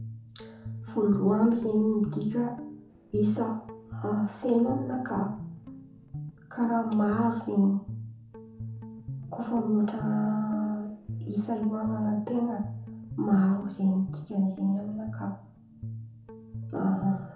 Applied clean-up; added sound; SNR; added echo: none; Guitar; 12 dB; reverberation time 0.5 s.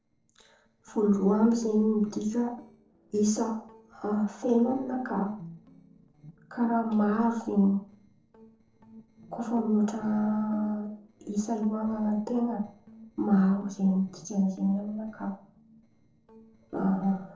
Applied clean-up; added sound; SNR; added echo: neural separator model SepFormer DNS4.